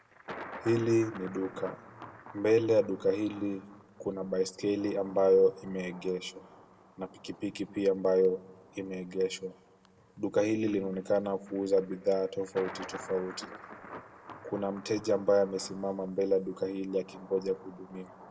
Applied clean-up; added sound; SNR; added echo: none; Thunder; 18 dB; reverberation time 0.5 s.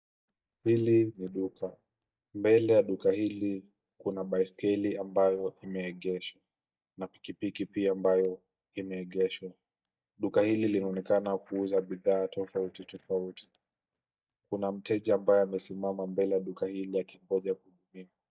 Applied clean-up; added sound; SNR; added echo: neural mask model DeepFilterNet 3.